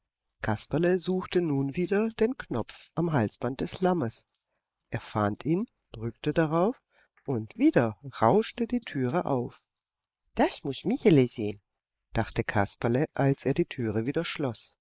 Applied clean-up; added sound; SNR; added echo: neural mask model Resemble Enhance denoiser.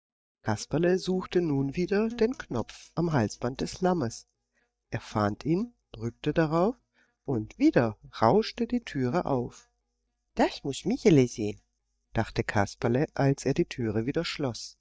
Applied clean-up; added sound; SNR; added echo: neural mask model DeepFilterNet 3.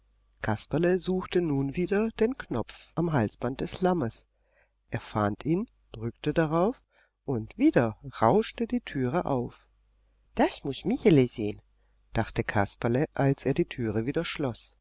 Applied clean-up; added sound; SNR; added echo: none; none; none; none.